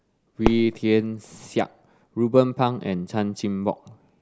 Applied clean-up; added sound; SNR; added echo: none; Fireworks; 10 dB; none.